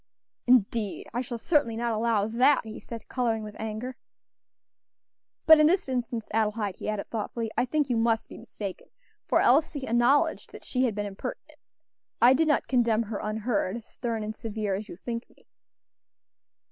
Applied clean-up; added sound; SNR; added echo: none; none; none; none.